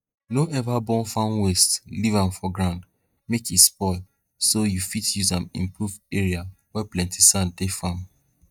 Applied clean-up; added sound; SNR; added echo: neural mask model DeepFilterNet 3.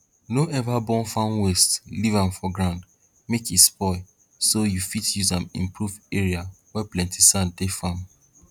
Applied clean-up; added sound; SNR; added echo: none; none; none; none.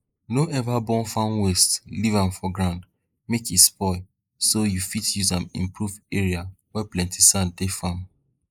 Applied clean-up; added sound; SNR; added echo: neural mask model Resemble Enhance denoiser.